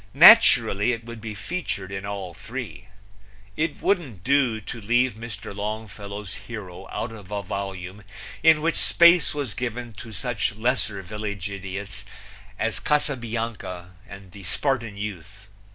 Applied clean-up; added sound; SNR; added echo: none; none; none; none.